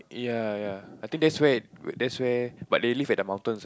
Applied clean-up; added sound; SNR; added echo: none; none; none; none.